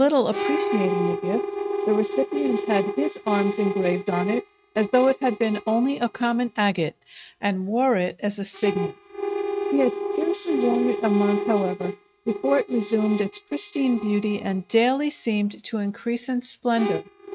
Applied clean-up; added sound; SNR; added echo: neural mask model RNNoise.